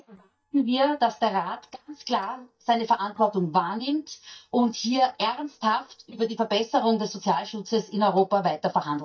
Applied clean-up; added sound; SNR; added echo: neural mask model DeepFilterNet 3.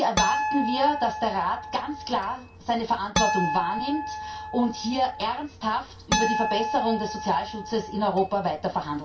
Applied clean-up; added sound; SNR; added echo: none; Harp; 3 dB; reverberation time 0.2 s.